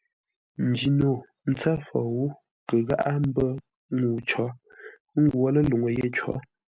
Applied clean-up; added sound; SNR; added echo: none; none; none; none.